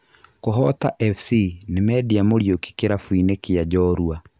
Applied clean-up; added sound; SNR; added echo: none; none; none; none.